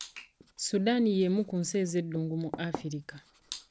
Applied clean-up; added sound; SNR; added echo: none; Writing; 16 dB; none.